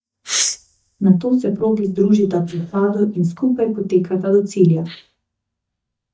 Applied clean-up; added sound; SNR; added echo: neural mask model DeepFilterNet 3.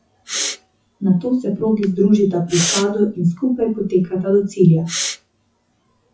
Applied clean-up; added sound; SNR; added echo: classical method WPE with log-MMSE.